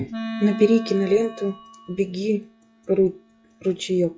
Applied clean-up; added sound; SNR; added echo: classical method log-MMSE.